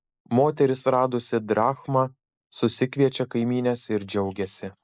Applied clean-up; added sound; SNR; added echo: neural mask model Resemble Enhance denoiser.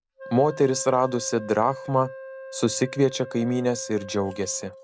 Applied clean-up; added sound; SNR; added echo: none; Wind instrument, woodwind instrument; 15 dB; none.